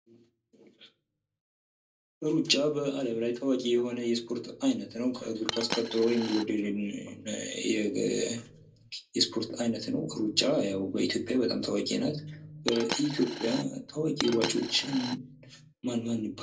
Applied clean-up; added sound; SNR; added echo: none; Coin (dropping); 6 dB; reverberation time 0.2 s.